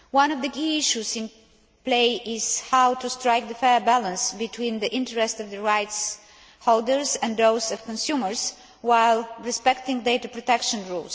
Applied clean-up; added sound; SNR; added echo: none; none; none; none.